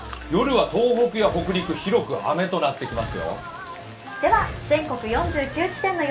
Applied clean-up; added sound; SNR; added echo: none; Breathing; 15 dB; reverberation time 0.3 s.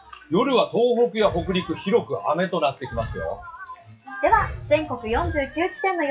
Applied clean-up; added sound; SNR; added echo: classical method WPE with log-MMSE.